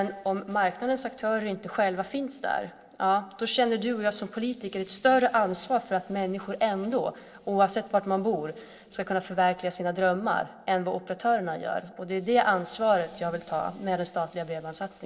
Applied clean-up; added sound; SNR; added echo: neural separator model SepFormer DNS4.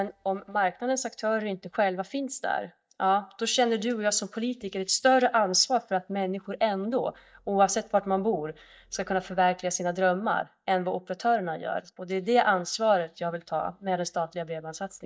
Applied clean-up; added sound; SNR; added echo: neural mask model DeepFilterNet 3.